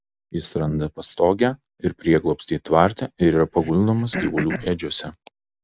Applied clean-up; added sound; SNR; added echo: none; Cough; 11 dB; none.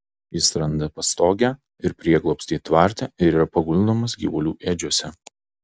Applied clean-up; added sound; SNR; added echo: none; none; none; none.